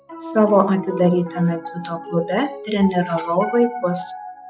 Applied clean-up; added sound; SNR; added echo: classical method log-MMSE.